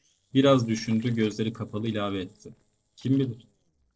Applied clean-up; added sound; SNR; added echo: neural separator model SepFormer DNS4.